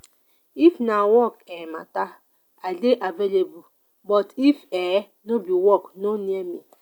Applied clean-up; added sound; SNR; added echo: none; none; none; none.